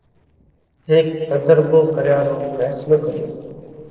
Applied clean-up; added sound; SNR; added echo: neural separator model SepFormer DNS4.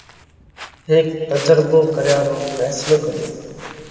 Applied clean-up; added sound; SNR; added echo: none; Walk, footsteps; 17 dB; reverberation time 2.6 s.